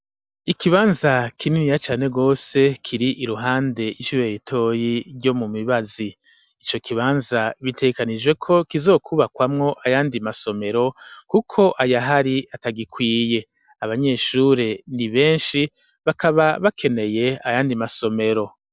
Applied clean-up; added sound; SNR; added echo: none; none; none; none.